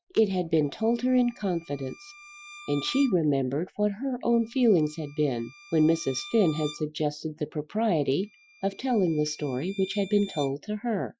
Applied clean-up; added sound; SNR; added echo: classical method Wiener filter.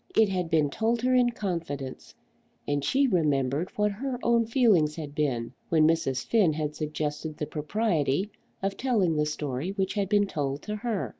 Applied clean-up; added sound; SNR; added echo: none; none; none; none.